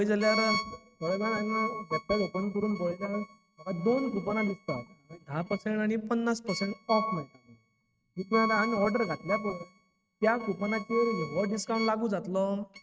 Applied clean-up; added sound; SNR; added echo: neural mask model RNNoise.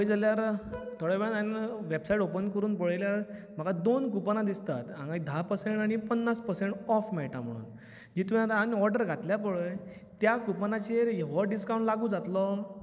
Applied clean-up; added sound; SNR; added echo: none; none; none; none.